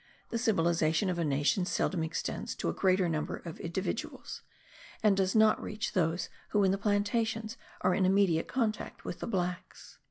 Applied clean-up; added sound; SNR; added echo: none; none; none; none.